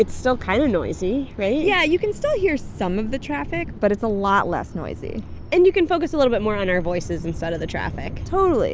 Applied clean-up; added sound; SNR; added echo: none; none; none; none.